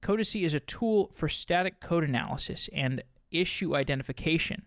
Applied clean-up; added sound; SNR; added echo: none; none; none; none.